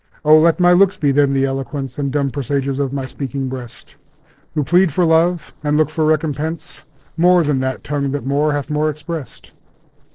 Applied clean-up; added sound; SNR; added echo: neural separator model SepFormer DNS4.